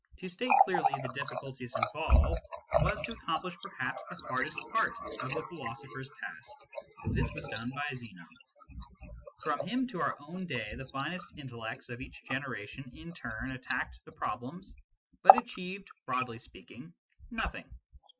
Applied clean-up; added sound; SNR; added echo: classical method Wiener filter.